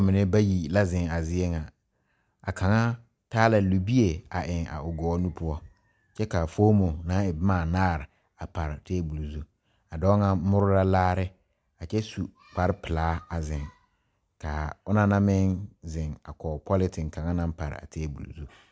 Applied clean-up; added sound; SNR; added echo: none; none; none; none.